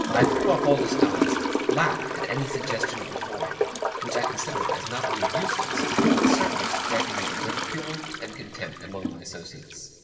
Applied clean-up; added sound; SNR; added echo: none; Toilet flush / Gurgling; -5 dB; reverberation time 2.5 s.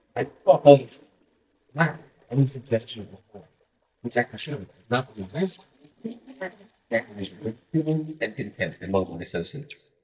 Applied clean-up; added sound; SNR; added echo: neural mask model DeepFilterNet 3.